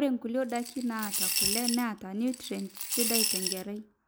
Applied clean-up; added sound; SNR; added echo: none; Coin (dropping) / Glass; 0 dB; none.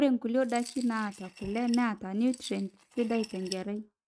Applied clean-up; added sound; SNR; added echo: neural mask model RNNoise.